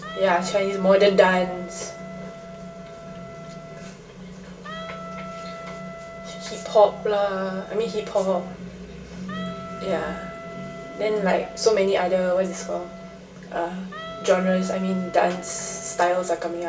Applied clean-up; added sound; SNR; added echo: none; Wind instrument, woodwind instrument; 15 dB; reverberation time 0.7 s.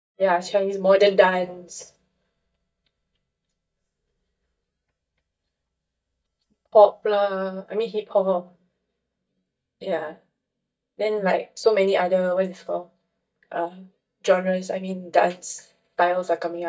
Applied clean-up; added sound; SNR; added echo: neural mask model DeepFilterNet 3.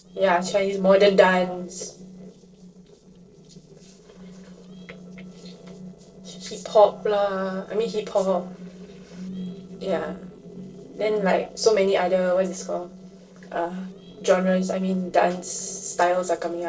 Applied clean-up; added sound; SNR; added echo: neural separator model SepFormer DNS4.